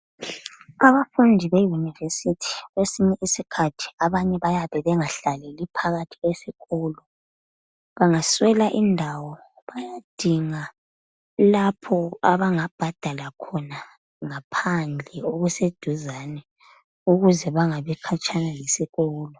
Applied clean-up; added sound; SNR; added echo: none; none; none; none.